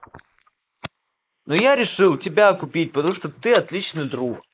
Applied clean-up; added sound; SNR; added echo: neural mask model Resemble Enhance denoiser.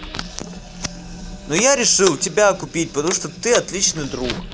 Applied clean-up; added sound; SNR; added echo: none; Telephone; 14 dB; none.